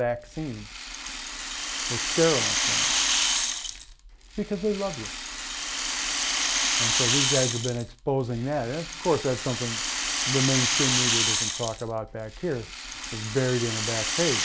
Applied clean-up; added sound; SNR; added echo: none; Rattle (instrument); -2 dB; none.